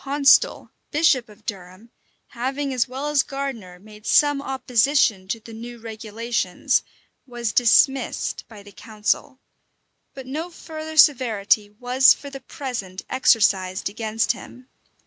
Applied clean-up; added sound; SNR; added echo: none; none; none; none.